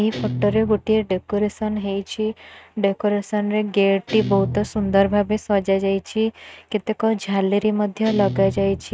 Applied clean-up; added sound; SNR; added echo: neural mask model RNNoise.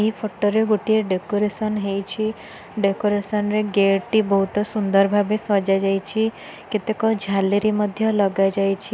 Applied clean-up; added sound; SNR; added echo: none; none; none; none.